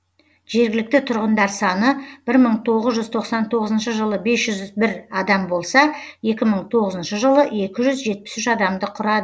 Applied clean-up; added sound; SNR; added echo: none; none; none; none.